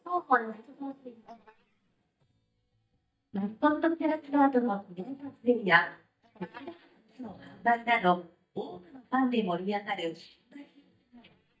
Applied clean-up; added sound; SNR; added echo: neural mask model DeepFilterNet 3.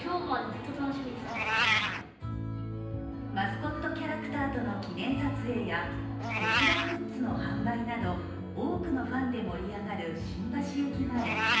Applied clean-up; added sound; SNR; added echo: none; Meow; 3 dB; reverberation time 0.9 s.